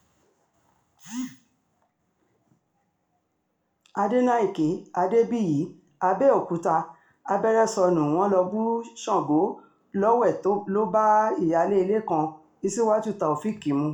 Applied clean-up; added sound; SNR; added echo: none; none; none; reverberation time 0.4 s.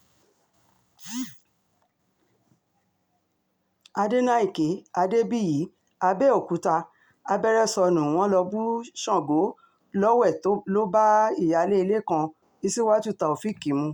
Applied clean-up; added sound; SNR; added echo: none; none; none; none.